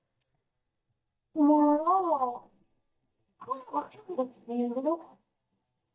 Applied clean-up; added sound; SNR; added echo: neural mask model DeepFilterNet 3.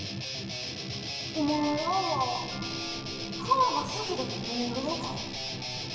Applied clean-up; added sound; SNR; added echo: none; Guitar; 4 dB; reverberation time 1.1 s.